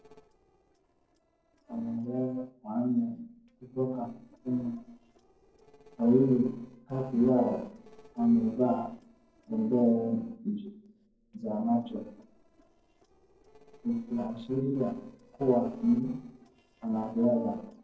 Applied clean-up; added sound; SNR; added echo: neural separator model SepFormer DNS4.